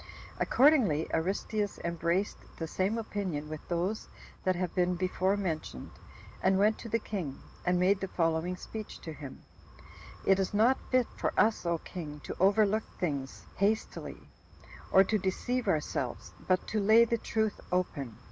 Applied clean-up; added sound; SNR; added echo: none; Wind; 19 dB; none.